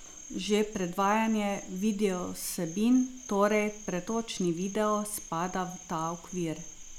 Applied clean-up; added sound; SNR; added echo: none; Cricket; 16 dB; none.